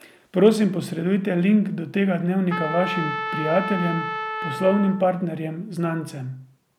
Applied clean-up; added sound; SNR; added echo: none; Trumpet; 7 dB; none.